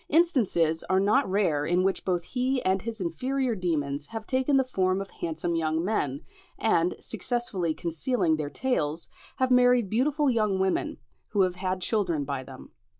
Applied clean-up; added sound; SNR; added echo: none; none; none; none.